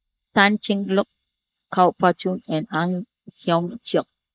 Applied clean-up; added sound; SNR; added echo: neural mask model Resemble Enhance denoiser.